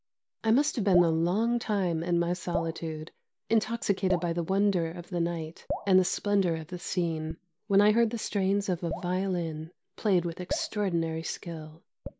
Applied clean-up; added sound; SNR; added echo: neural mask model Resemble Enhance denoiser.